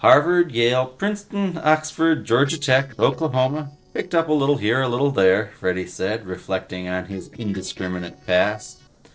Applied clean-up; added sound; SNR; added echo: neural separator model SepFormer DNS4.